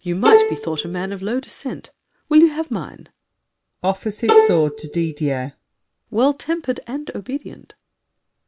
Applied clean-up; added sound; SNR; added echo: none; Bowed string instrument; -4 dB; none.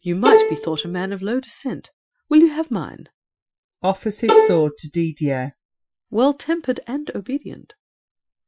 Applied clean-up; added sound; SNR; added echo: classical method Wiener filter.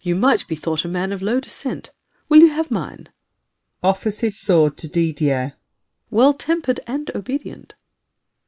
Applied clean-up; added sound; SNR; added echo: neural mask model Resemble Enhance denoiser.